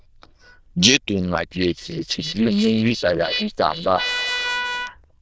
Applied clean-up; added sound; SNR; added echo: neural diffusion model UNIVERSE++.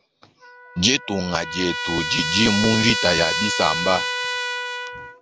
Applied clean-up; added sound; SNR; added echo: none; Trumpet; 3 dB; none.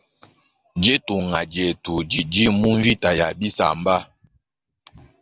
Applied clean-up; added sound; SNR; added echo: none; none; none; none.